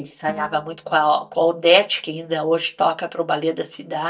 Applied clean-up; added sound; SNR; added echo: neural mask model DeepFilterNet 3.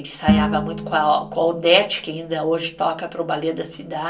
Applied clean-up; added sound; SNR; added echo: none; Bowed string instrument; 5 dB; reverberation time 0.2 s.